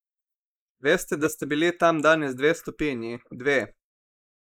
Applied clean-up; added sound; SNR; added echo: neural mask model Resemble Enhance denoiser.